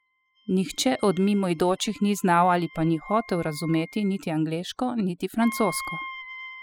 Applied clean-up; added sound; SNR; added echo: classical method spectral subtraction.